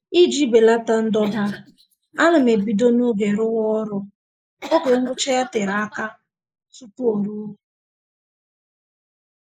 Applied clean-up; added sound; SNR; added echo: neural mask model Resemble Enhance denoiser.